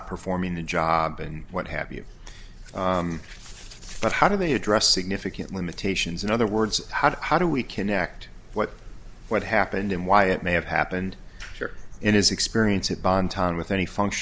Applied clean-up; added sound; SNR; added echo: none; none; none; none.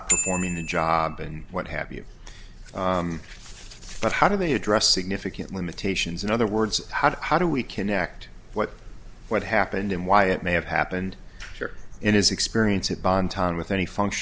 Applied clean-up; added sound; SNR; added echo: none; Bicycle bell; 7 dB; none.